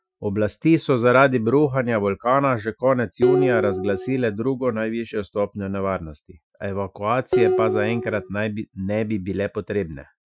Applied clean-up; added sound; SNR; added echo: classical method Wiener filter.